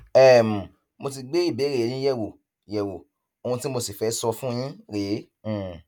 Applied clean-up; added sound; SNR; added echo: none; none; none; none.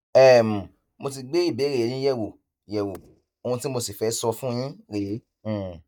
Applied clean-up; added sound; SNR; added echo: neural mask model DeepFilterNet 3.